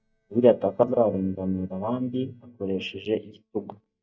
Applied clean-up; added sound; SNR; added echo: neural mask model DeepFilterNet 3.